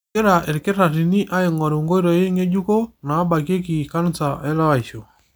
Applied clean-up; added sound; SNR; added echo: none; none; none; none.